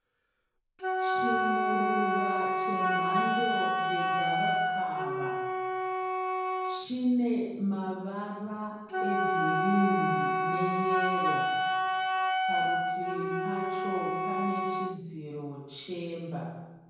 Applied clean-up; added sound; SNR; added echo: none; Wind instrument, woodwind instrument; -4 dB; reverberation time 1.0 s.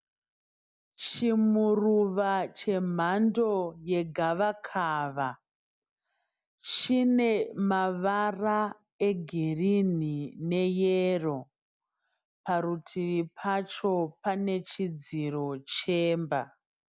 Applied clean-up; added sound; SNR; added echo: none; none; none; none.